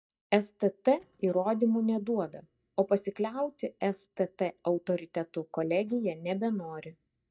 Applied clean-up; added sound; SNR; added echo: neural mask model DeepFilterNet 3.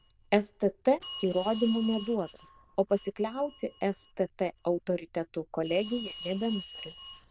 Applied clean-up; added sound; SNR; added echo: neural diffusion model UNIVERSE++.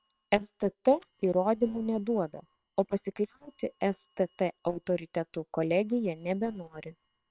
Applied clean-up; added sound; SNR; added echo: neural separator model SepFormer WHAM!.